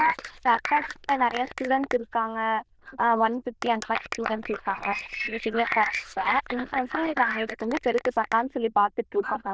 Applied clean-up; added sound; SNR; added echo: neural diffusion model UNIVERSE++.